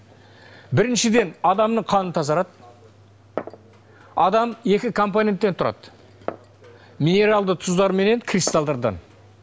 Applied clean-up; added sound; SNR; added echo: none; Glass; 18 dB; none.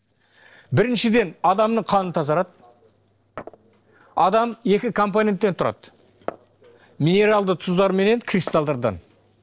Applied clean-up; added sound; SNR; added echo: neural separator model SepFormer DNS4.